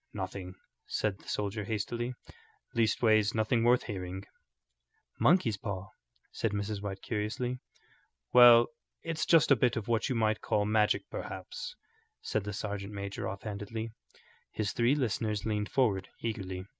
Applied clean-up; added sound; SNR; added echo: none; none; none; none.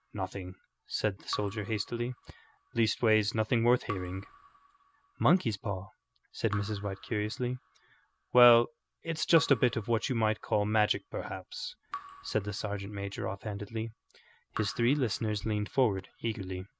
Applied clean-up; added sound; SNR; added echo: none; Raindrop / Drip; 19 dB; none.